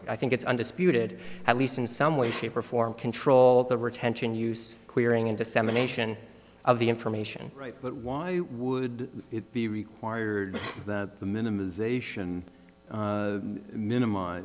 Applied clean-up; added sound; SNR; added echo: none; Cough; 15 dB; none.